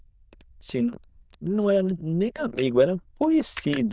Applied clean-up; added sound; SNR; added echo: neural diffusion model UNIVERSE++.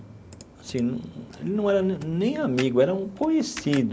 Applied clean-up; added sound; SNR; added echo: none; Computer keyboard; 19 dB; none.